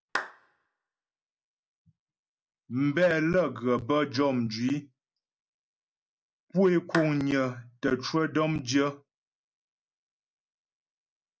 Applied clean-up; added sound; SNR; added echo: none; Clapping; 10 dB; none.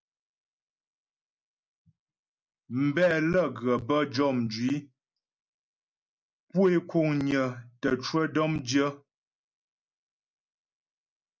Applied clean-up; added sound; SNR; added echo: none; none; none; none.